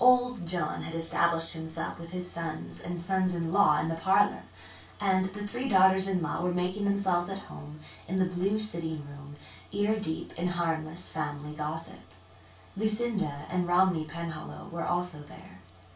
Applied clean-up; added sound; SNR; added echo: none; Chime; 5 dB; reverberation time 0.2 s.